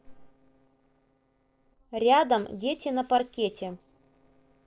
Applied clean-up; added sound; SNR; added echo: neural separator model SepFormer DNS4.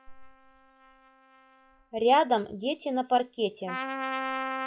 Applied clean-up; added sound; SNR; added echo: classical method log-MMSE.